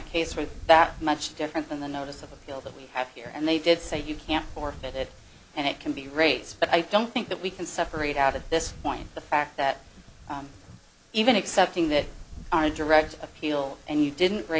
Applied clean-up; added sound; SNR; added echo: none; Wind; 17 dB; none.